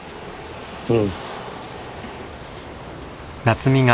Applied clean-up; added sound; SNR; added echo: none; none; none; none.